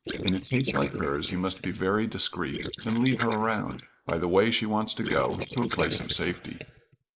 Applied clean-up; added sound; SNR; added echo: neural mask model Resemble Enhance denoiser.